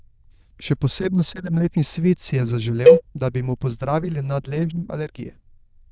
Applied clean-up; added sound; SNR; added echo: neural diffusion model UNIVERSE++.